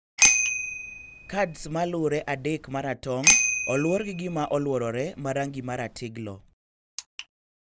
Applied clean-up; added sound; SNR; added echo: none; Bicycle bell; -2 dB; none.